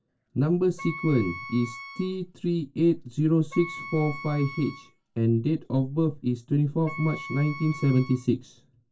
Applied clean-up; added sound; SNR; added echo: none; Wind instrument, woodwind instrument; 15 dB; reverberation time 0.2 s.